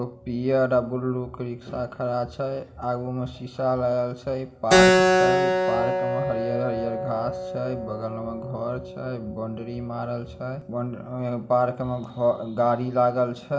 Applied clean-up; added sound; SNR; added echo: none; Keyboard (musical); 1 dB; reverberation time 2.1 s.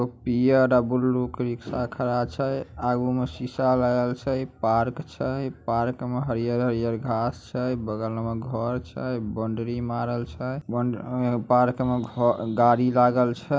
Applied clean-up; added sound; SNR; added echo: none; none; none; none.